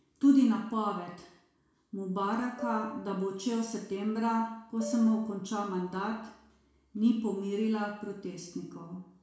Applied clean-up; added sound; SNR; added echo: none; Piano; 11 dB; reverberation time 0.6 s.